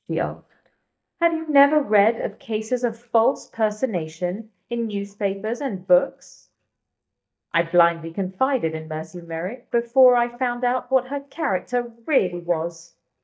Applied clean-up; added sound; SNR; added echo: neural mask model DeepFilterNet 3.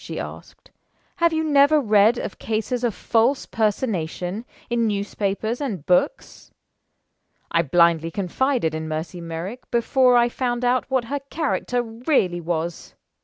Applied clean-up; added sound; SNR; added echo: none; none; none; none.